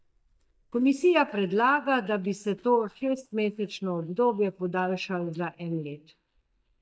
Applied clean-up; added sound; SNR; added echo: neural mask model DeepFilterNet 3.